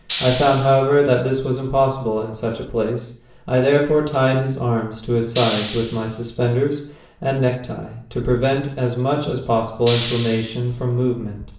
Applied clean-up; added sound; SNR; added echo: none; Hiss; 7 dB; reverberation time 0.6 s.